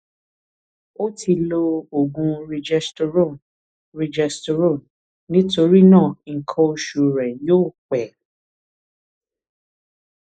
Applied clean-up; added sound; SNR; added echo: neural mask model Resemble Enhance denoiser.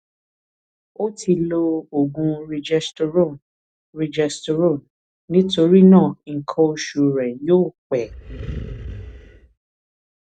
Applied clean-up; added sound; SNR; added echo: none; Animal; 12 dB; none.